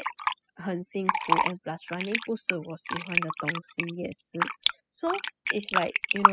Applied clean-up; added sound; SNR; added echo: classical method spectral subtraction.